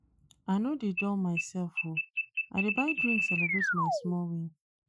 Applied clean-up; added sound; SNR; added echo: classical method Wiener filter.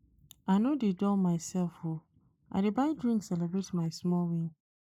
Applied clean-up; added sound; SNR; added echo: neural mask model Resemble Enhance denoiser.